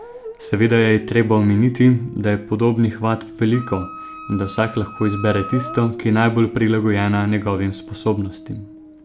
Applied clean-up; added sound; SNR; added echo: none; Dog + Wind instrument, woodwind instrument; 15 dB; none.